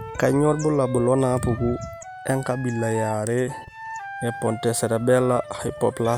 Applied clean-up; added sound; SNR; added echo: none; Wind instrument, woodwind instrument; 13 dB; none.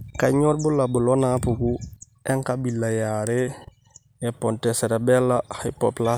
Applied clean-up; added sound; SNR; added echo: none; none; none; none.